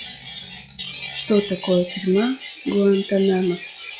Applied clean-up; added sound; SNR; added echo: classical method log-MMSE.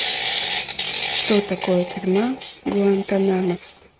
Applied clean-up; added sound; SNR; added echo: neural mask model RNNoise.